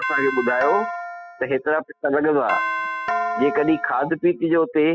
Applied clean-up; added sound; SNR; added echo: classical method spectral subtraction.